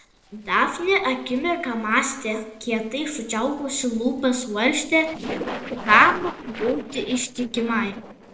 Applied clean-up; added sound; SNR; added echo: neural separator model SepFormer DNS4.